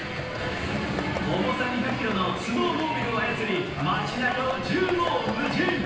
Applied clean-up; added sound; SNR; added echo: none; Skateboard; 11 dB; reverberation time 0.9 s.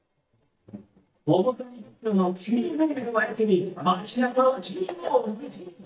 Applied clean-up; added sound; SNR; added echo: neural mask model DeepFilterNet 3.